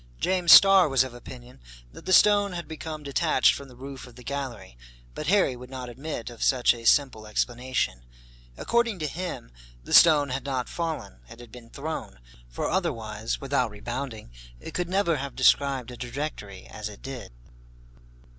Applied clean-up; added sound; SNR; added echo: none; none; none; none.